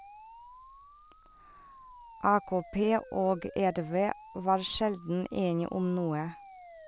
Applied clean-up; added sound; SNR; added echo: none; Siren; 19 dB; none.